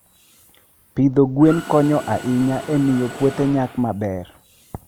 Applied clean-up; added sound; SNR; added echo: none; Mechanisms; 17 dB; none.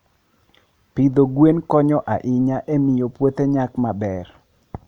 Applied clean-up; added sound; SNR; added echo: none; none; none; none.